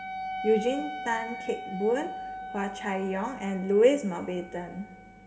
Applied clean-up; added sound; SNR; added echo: none; Wind instrument, woodwind instrument; 10 dB; reverberation time 1.5 s.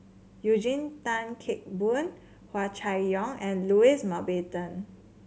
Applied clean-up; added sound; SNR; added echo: none; none; none; none.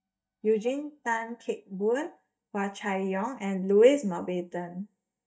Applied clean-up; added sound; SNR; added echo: neural mask model DeepFilterNet 3.